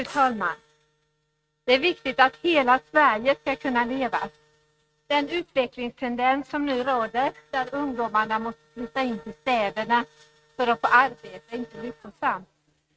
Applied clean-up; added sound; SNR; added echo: neural mask model RNNoise.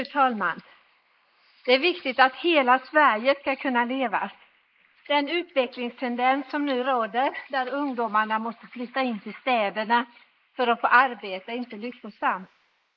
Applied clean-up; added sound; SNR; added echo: neural mask model Resemble Enhance denoiser.